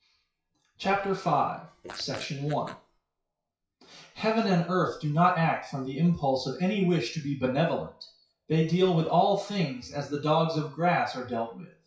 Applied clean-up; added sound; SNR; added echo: classical method WPE with log-MMSE.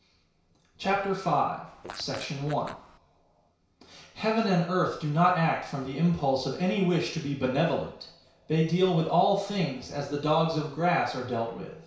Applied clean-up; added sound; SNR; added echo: none; Fart; 17 dB; reverberation time 0.6 s.